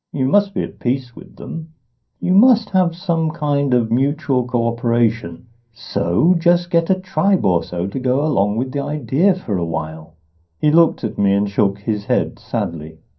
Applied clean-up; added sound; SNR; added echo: none; none; none; reverberation time 0.3 s.